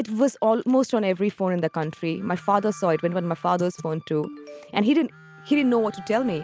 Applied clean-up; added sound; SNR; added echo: none; none; none; none.